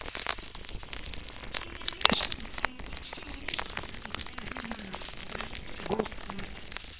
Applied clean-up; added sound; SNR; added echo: neural separator model SepFormer WHAMR!.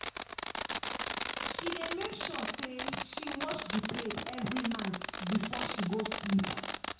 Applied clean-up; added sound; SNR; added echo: none; Fireworks; 1 dB; reverberation time 0.5 s.